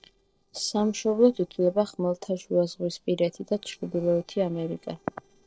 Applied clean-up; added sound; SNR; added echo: neural separator model SepFormer DNS4.